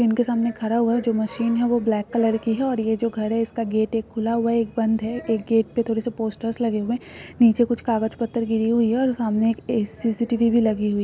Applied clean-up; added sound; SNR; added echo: none; none; none; none.